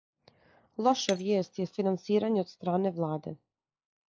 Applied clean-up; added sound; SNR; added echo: classical method log-MMSE.